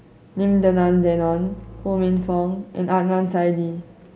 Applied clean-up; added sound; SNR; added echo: none; Bowed string instrument; 18 dB; reverberation time 1.0 s.